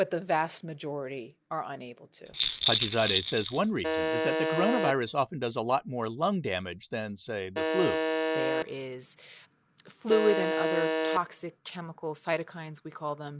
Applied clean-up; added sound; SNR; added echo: none; Rattle + Alarm; -3 dB; none.